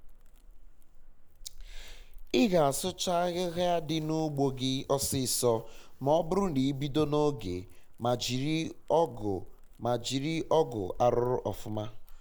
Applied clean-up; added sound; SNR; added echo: none; Crackle; 13 dB; none.